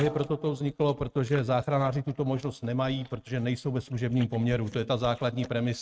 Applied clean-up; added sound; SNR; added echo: neural mask model RNNoise.